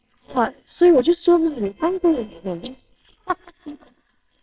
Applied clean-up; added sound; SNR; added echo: neural separator model SepFormer WHAMR!.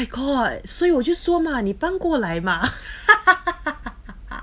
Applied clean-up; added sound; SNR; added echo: none; none; none; none.